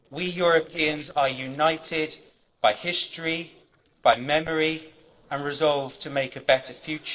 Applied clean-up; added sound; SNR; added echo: neural separator model SepFormer DNS4.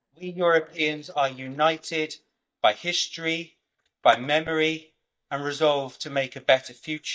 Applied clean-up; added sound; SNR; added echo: neural mask model DeepFilterNet 3.